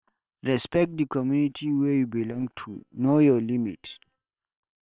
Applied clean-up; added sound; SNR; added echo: neural separator model SepFormer WHAM!.